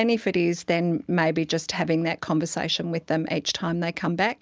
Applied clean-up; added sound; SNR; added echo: none; none; none; none.